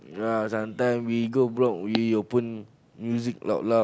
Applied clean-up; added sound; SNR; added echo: none; none; none; none.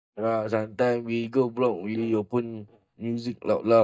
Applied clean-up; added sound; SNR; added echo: neural mask model DeepFilterNet 3.